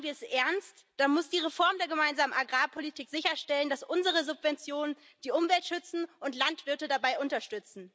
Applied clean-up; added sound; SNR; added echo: none; none; none; none.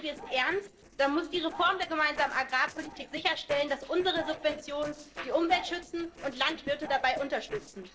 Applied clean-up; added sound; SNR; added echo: neural separator model SepFormer DNS4.